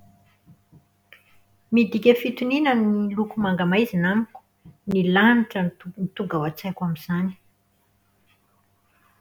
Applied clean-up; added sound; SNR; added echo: none; none; none; none.